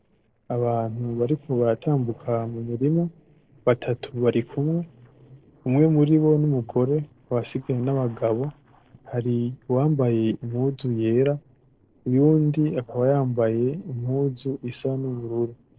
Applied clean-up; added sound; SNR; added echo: neural separator model SepFormer DNS4.